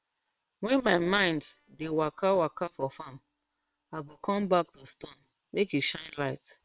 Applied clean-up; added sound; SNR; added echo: neural separator model SepFormer WHAM!.